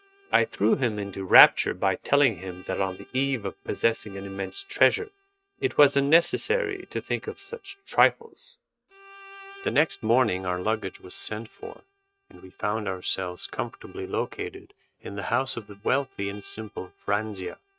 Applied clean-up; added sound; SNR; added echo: neural mask model RNNoise.